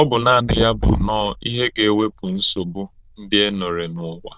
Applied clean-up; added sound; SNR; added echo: neural diffusion model UNIVERSE++.